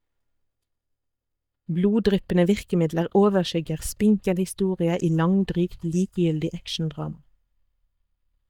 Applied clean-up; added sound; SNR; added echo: neural mask model DeepFilterNet 3.